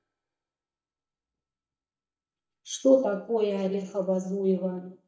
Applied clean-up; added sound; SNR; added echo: neural mask model DeepFilterNet 3.